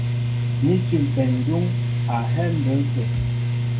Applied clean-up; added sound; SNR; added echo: none; Mechanical fan; -4 dB; reverberation time 0.3 s.